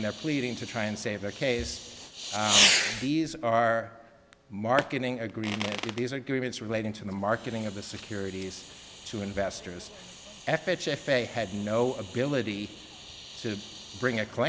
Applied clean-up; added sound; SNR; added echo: none; Fireworks; 4 dB; none.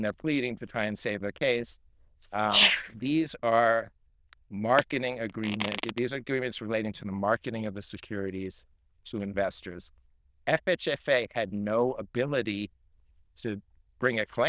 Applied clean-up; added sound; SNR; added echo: neural diffusion model UNIVERSE++.